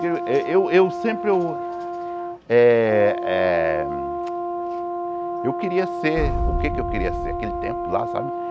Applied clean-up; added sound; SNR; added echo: none; Brass instrument + Boom; 4 dB; none.